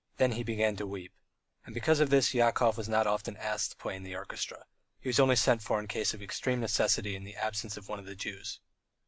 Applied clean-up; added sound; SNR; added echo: none; none; none; none.